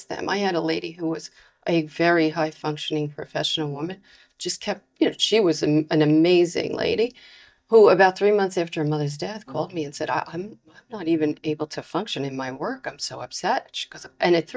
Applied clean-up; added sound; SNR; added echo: neural mask model DeepFilterNet 3.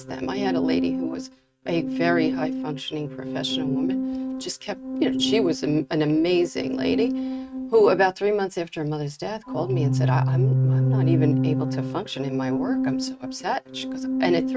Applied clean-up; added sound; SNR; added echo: neural mask model RNNoise.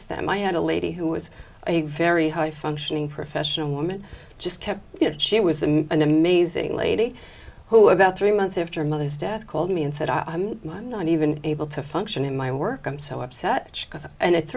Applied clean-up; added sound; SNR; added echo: none; none; none; none.